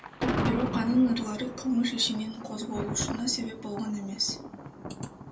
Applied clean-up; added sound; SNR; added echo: none; Thunder; 5 dB; reverberation time 0.2 s.